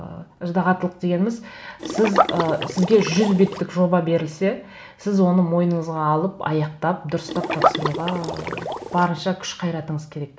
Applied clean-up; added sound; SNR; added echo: none; Liquid; 3 dB; none.